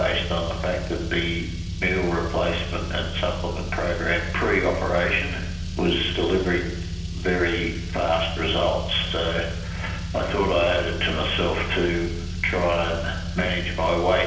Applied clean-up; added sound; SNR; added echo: none; Car; 4 dB; reverberation time 0.9 s.